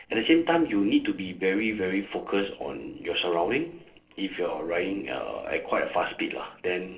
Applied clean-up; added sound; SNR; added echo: neural separator model SepFormer DNS4.